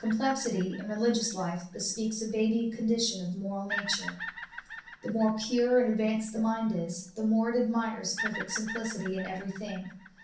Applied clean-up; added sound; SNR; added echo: none; Bird vocalization, bird call, bird song; 13 dB; reverberation time 0.6 s.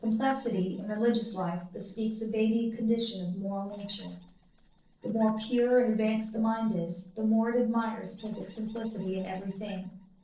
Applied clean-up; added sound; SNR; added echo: neural separator model SepFormer DNS4.